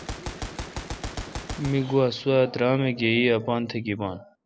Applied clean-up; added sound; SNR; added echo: none; Gunshot, gunfire; 12 dB; none.